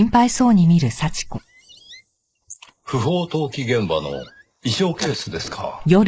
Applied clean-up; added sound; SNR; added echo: neural mask model Resemble Enhance denoiser.